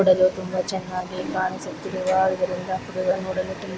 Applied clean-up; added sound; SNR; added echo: none; Domestic sounds, home sounds + Fart; 18 dB; none.